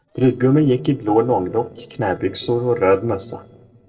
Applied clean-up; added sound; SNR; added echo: neural separator model SepFormer DNS4.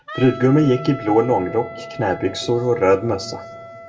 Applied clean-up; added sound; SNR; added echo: none; Wind instrument, woodwind instrument; 15 dB; reverberation time 1.3 s.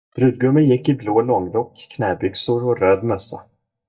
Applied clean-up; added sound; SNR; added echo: neural mask model DeepFilterNet 3.